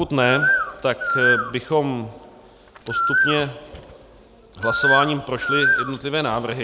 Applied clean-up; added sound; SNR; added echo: none; Bird; 0 dB; none.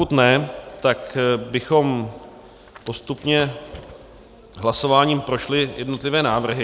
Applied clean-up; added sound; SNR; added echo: none; none; none; none.